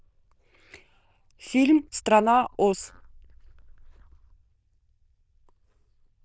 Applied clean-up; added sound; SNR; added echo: neural diffusion model UNIVERSE++.